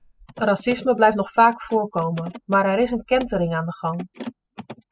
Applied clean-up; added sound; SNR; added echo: classical method spectral subtraction.